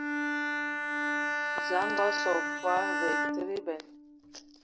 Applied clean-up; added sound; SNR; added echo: none; Bowed string instrument; -2 dB; none.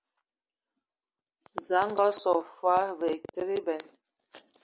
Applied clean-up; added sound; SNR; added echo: none; none; none; none.